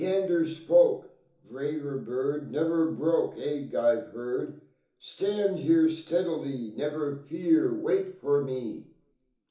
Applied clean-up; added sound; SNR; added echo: none; none; none; reverberation time 0.7 s.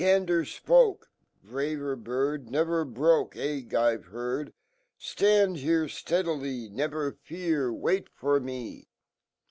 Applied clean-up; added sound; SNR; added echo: none; none; none; none.